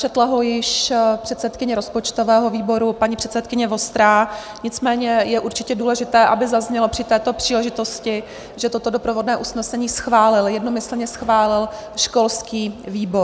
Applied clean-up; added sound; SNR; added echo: none; none; none; none.